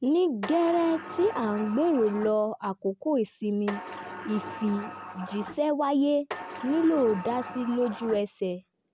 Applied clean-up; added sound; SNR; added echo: none; Sliding door; 12 dB; none.